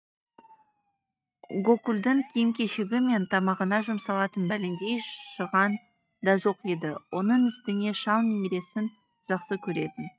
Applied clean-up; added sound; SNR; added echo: neural mask model RNNoise.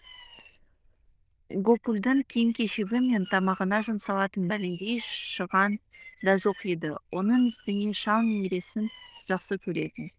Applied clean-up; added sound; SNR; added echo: neural diffusion model UNIVERSE++.